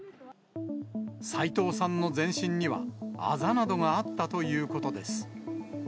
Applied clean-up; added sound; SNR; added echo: none; none; none; none.